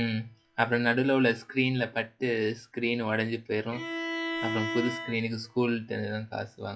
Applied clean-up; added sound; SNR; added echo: classical method log-MMSE.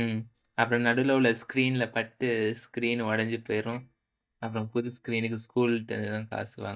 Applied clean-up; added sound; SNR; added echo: neural mask model DeepFilterNet 3.